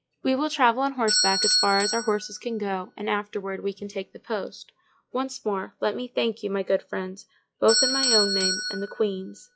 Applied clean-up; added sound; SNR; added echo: classical method log-MMSE.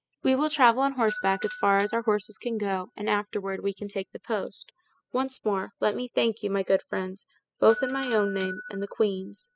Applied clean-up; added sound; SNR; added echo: classical method spectral subtraction.